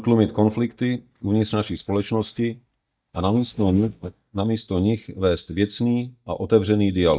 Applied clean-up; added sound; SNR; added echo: neural mask model DeepFilterNet 3.